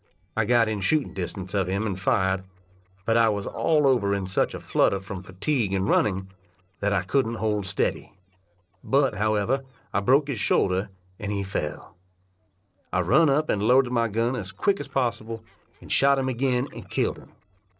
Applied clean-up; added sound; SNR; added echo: neural separator model SepFormer DNS4.